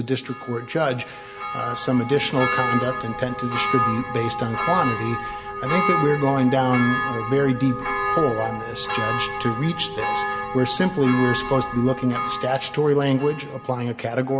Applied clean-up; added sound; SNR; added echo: none; Church bell; 4 dB; reverberation time 0.6 s.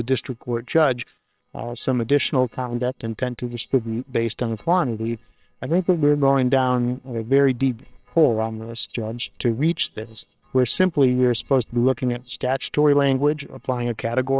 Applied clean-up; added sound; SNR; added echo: neural separator model SepFormer WHAMR!.